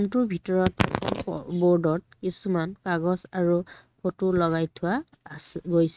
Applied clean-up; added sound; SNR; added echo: neural mask model RNNoise.